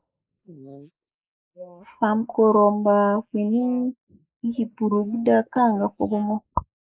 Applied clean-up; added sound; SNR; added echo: neural mask model Resemble Enhance denoiser.